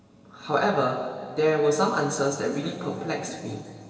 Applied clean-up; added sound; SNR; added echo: none; Livestock, farm animals, working animals; 19 dB; reverberation time 2.6 s.